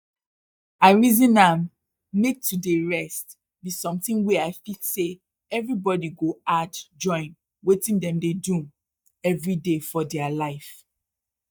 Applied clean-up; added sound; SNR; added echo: neural mask model DeepFilterNet 3.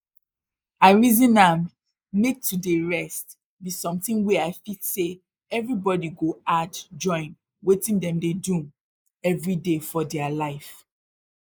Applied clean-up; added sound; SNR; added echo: neural mask model Resemble Enhance denoiser.